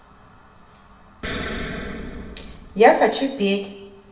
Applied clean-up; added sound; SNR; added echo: none; Explosion; 9 dB; reverberation time 1.1 s.